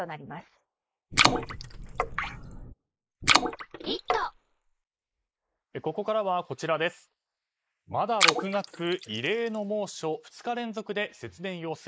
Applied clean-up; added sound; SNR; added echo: neural mask model Resemble Enhance denoiser.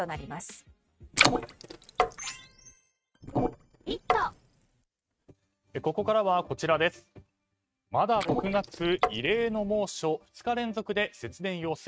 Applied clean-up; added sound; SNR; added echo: neural mask model RNNoise.